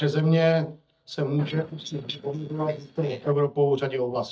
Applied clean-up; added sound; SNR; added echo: neural mask model DeepFilterNet 3.